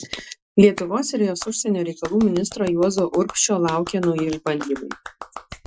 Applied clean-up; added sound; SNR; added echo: classical method Wiener filter.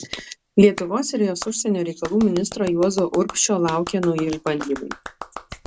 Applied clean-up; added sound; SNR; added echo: none; Clapping; 15 dB; none.